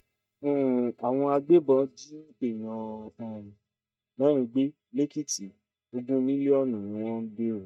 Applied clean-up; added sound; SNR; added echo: neural mask model DeepFilterNet 3.